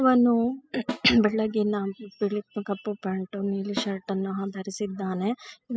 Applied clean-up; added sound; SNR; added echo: classical method spectral subtraction.